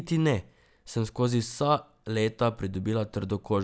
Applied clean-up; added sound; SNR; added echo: none; none; none; none.